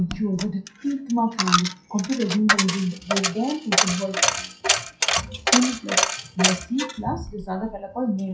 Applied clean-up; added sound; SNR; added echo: classical method WPE with log-MMSE.